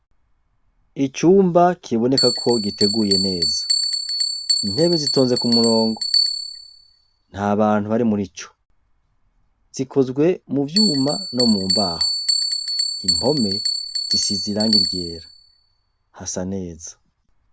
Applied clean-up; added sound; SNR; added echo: none; Bell; 3 dB; none.